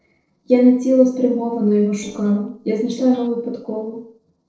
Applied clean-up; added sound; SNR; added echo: neural separator model SepFormer DNS4.